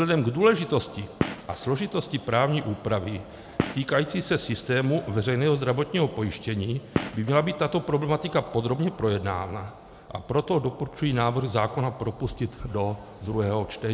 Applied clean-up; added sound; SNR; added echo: none; Gunshot, gunfire; 11 dB; none.